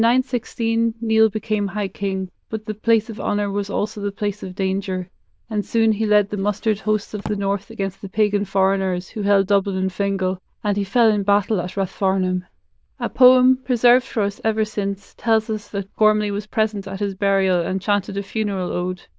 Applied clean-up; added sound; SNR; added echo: neural diffusion model UNIVERSE++.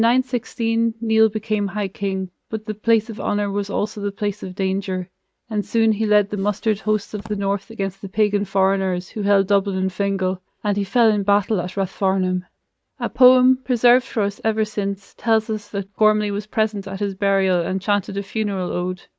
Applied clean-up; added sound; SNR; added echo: neural mask model RNNoise.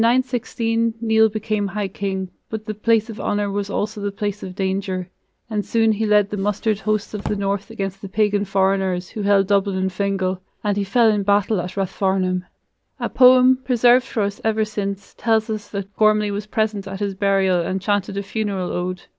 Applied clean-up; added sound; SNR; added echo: none; Drawer open or close; 15 dB; none.